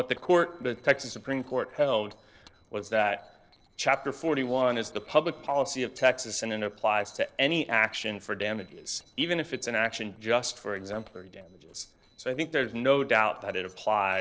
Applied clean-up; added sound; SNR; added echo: neural separator model SepFormer DNS4.